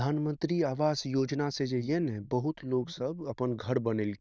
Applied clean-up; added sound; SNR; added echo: neural diffusion model UNIVERSE++.